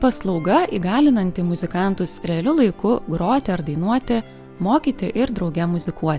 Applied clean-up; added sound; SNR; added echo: none; none; none; none.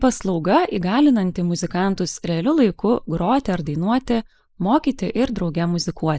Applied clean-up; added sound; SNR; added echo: neural mask model Resemble Enhance denoiser.